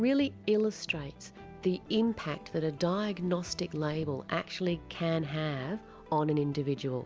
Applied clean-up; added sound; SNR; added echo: none; none; none; none.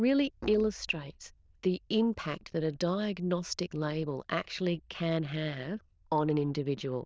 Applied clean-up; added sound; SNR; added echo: neural diffusion model UNIVERSE++.